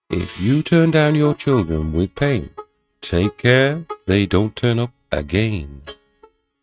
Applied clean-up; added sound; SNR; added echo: neural mask model RNNoise.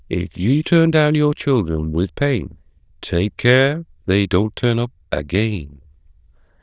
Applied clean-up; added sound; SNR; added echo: neural diffusion model UNIVERSE++.